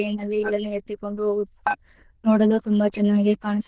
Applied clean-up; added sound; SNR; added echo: neural diffusion model UNIVERSE++.